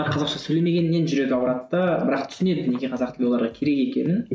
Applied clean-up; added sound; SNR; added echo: none; none; none; none.